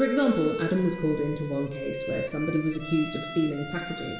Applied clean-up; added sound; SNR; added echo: none; Bowed string instrument; 9 dB; reverberation time 1.3 s.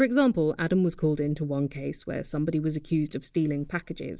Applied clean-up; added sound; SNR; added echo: none; none; none; none.